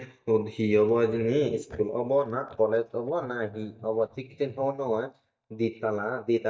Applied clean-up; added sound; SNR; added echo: neural mask model DeepFilterNet 3.